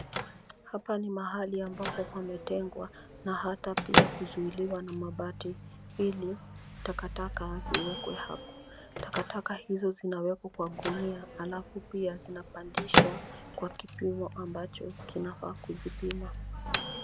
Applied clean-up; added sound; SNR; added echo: none; Microwave oven / Bell; -1 dB; none.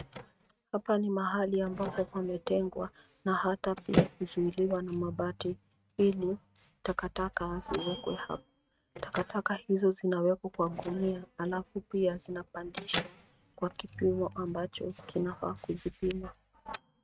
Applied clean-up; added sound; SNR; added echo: neural mask model RNNoise.